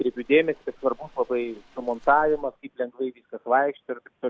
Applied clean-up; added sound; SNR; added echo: none; none; none; none.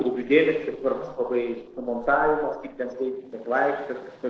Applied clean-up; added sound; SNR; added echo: neural separator model SepFormer DNS4.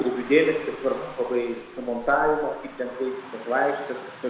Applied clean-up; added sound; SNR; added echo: none; Car passing by / Traffic noise, roadway noise; 18 dB; reverberation time 1.0 s.